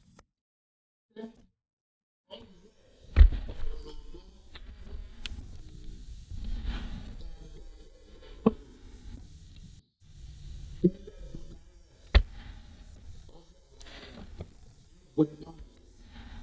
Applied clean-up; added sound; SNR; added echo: neural mask model DeepFilterNet 3.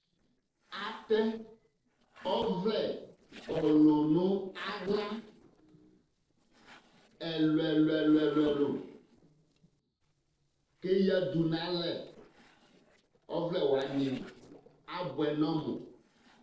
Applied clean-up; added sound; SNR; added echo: neural separator model SepFormer DNS4.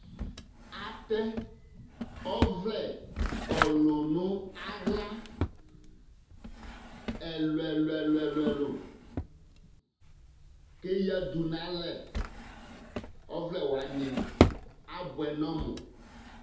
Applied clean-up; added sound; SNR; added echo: none; Drawer open or close; 2 dB; reverberation time 0.8 s.